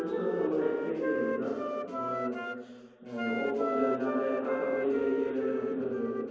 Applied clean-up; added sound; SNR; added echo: none; Wind instrument, woodwind instrument; 4 dB; reverberation time 2.2 s.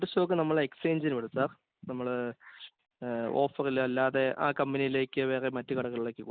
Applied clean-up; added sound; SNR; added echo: none; none; none; none.